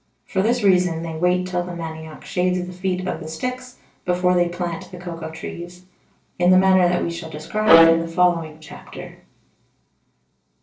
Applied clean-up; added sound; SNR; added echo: neural separator model SepFormer DNS4.